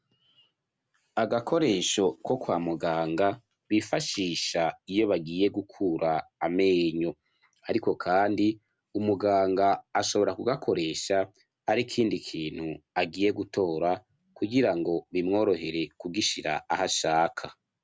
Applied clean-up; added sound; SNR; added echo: none; none; none; none.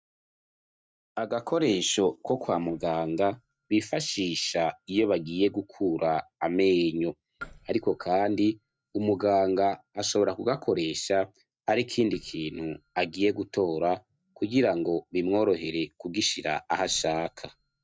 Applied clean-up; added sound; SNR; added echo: neural mask model DeepFilterNet 3.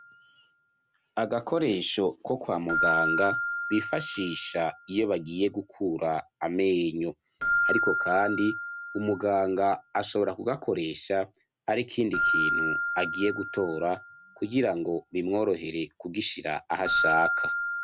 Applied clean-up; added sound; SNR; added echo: none; Keyboard (musical); 3 dB; none.